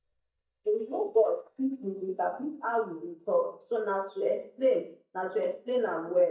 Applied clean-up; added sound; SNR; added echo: neural mask model DeepFilterNet 3.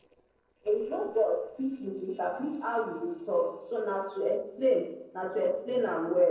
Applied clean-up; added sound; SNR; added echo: neural separator model SepFormer DNS4.